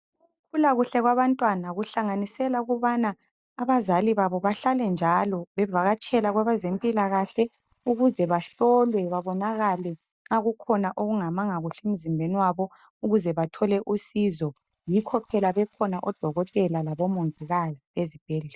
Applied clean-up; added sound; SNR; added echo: neural mask model DeepFilterNet 3.